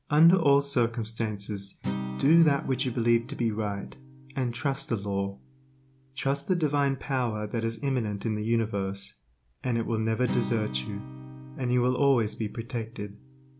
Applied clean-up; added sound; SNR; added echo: none; Acoustic guitar; 14 dB; none.